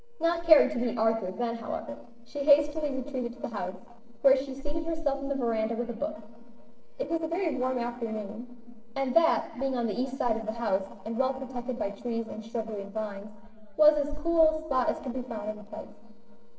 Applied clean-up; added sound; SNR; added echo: neural separator model SepFormer DNS4.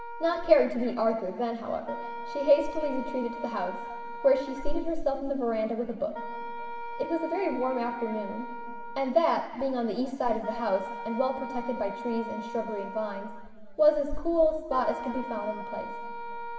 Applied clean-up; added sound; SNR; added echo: none; Wind instrument, woodwind instrument; 11 dB; reverberation time 2.2 s.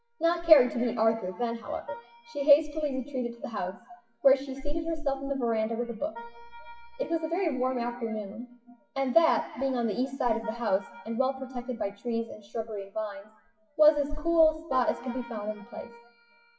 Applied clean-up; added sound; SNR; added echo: classical method WPE with log-MMSE.